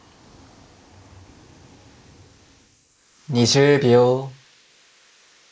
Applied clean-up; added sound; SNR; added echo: neural mask model Resemble Enhance denoiser.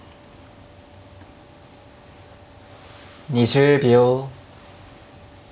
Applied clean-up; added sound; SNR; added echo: none; none; none; none.